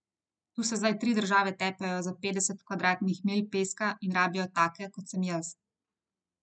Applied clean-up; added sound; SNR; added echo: none; none; none; none.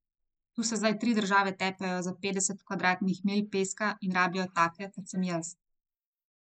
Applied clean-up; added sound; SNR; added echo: neural mask model Resemble Enhance denoiser.